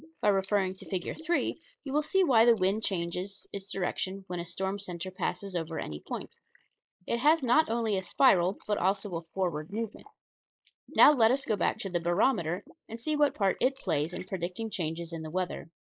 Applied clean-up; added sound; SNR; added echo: neural mask model Resemble Enhance denoiser.